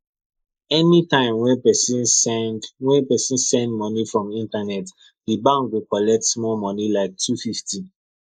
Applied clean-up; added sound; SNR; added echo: neural mask model Resemble Enhance denoiser.